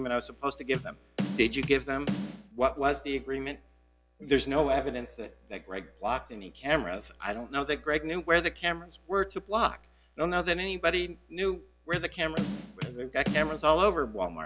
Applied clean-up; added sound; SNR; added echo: none; Bass drum / Snare drum; 5 dB; none.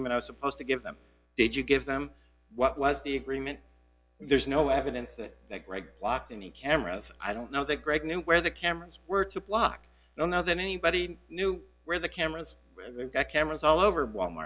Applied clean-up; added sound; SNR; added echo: none; none; none; none.